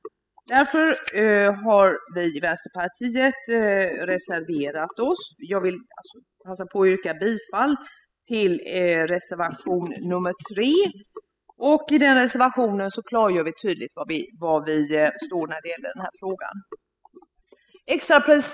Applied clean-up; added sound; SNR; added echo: classical method spectral subtraction.